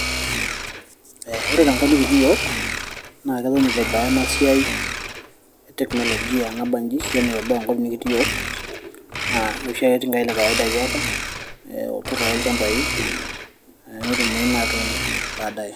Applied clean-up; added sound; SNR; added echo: none; Domestic sounds, home sounds; 3 dB; none.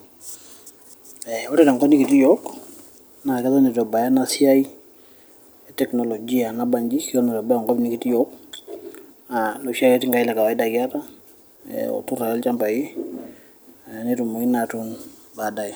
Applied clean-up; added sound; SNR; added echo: none; none; none; none.